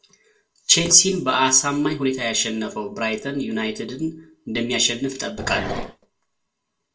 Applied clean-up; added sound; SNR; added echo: none; Growling; 7 dB; reverberation time 0.2 s.